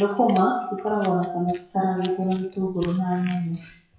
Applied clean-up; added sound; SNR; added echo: classical method WPE with log-MMSE.